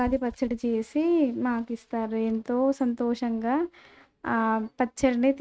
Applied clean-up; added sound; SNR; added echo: neural mask model RNNoise.